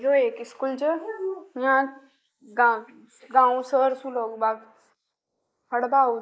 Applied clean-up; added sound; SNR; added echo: neural mask model Resemble Enhance denoiser.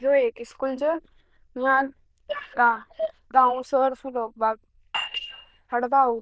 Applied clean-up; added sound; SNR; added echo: neural diffusion model UNIVERSE++.